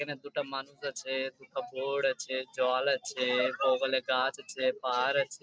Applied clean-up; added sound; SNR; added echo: none; none; none; none.